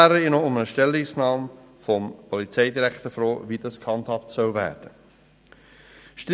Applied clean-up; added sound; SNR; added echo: none; none; none; none.